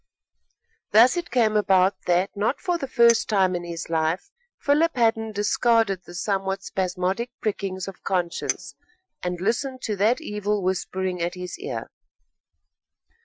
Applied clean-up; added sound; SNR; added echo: classical method Wiener filter.